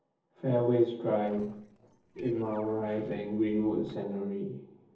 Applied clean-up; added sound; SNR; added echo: neural separator model SepFormer DNS4.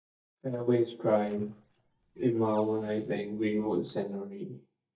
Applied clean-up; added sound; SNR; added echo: neural mask model DeepFilterNet 3.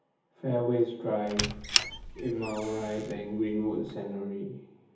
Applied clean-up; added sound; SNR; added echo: none; Squeak; 3 dB; reverberation time 0.7 s.